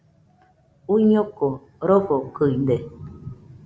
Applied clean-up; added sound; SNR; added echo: none; none; none; none.